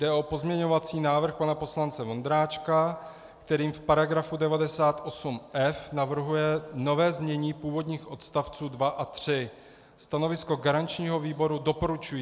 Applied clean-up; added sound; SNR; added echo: none; none; none; none.